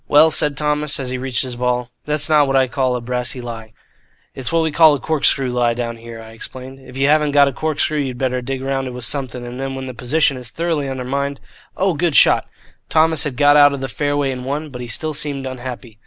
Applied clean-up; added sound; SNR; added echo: none; none; none; none.